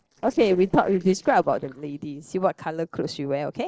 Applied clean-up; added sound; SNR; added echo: neural separator model SepFormer DNS4.